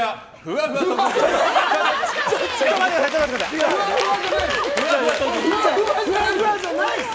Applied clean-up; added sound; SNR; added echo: none; none; none; none.